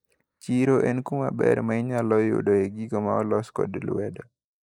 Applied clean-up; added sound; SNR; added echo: neural mask model Resemble Enhance denoiser.